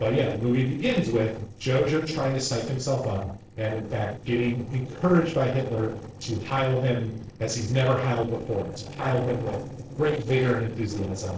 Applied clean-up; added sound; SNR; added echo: neural separator model SepFormer DNS4.